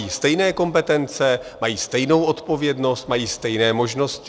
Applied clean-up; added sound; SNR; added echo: none; none; none; none.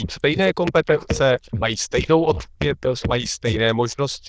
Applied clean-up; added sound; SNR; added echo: neural diffusion model UNIVERSE++.